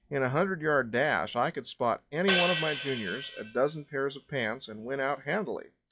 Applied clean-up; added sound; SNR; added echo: classical method log-MMSE.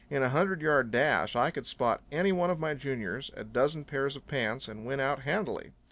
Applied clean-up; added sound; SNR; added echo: none; none; none; none.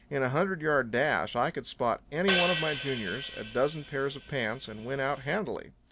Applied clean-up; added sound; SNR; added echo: none; Hi-hat; 6 dB; none.